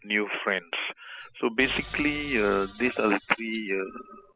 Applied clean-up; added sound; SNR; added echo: classical method spectral subtraction.